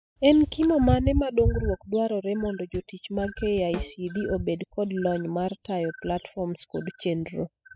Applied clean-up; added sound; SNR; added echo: classical method spectral subtraction.